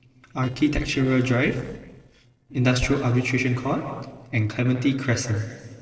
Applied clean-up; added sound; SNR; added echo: neural separator model SepFormer DNS4.